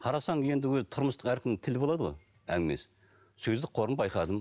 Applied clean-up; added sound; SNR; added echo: none; none; none; none.